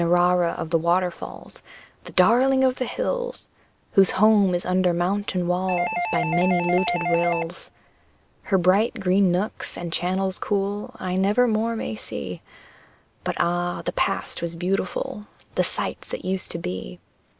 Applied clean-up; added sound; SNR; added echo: none; Doorbell; 4 dB; none.